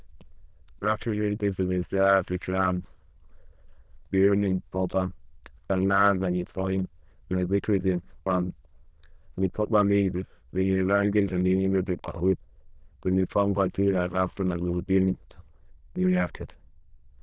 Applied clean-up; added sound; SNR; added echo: neural diffusion model UNIVERSE++.